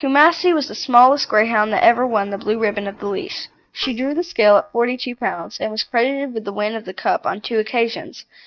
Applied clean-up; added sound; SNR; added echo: neural mask model DeepFilterNet 3.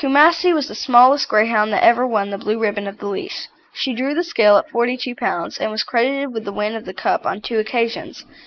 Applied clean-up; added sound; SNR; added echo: neural mask model Resemble Enhance denoiser.